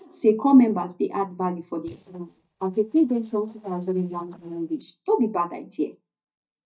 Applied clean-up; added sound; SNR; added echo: neural mask model DeepFilterNet 3.